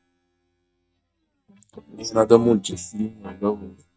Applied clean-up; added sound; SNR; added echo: neural mask model DeepFilterNet 3.